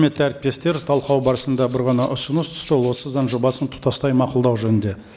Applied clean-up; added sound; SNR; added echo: neural mask model Resemble Enhance denoiser.